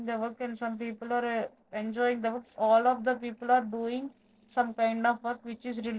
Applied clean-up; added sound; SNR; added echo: neural separator model SepFormer DNS4.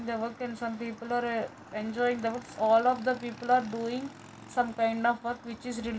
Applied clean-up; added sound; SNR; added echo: none; Motorcycle / Engine; 19 dB; reverberation time 0.2 s.